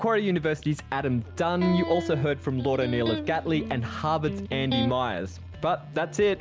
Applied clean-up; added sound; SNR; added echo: none; Electric guitar; 8 dB; none.